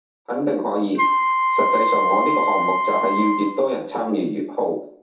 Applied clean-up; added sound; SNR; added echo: none; Wind instrument, woodwind instrument; -2 dB; reverberation time 0.5 s.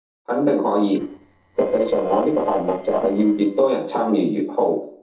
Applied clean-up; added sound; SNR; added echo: neural separator model SepFormer DNS4.